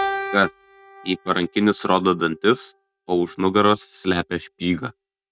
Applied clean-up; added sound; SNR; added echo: neural mask model RNNoise.